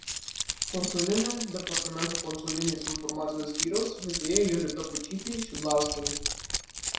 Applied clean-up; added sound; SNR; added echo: none; Keys jangling; 2 dB; reverberation time 0.7 s.